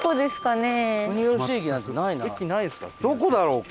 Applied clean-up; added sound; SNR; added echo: none; Bell; 18 dB; none.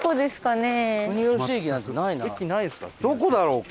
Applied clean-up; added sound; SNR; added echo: none; none; none; none.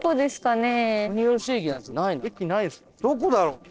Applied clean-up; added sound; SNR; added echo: neural separator model SepFormer DNS4.